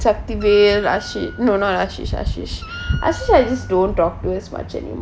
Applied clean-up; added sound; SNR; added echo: none; Wind instrument, woodwind instrument; 18 dB; none.